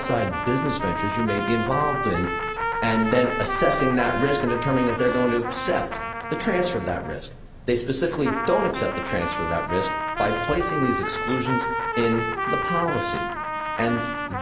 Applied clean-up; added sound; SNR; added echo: none; Trumpet; 3 dB; none.